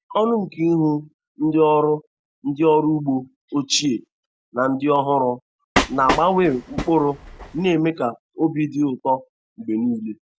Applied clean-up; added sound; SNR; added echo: none; Train; 5 dB; none.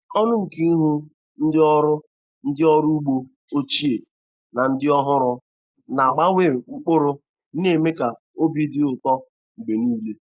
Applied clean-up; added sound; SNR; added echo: neural mask model Resemble Enhance denoiser.